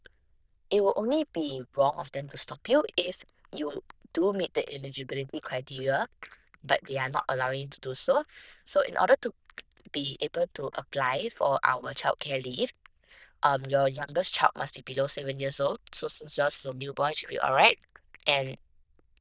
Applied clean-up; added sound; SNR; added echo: neural diffusion model UNIVERSE++.